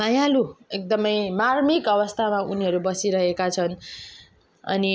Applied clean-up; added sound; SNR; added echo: none; none; none; none.